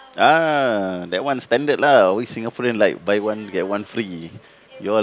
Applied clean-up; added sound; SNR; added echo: none; none; none; none.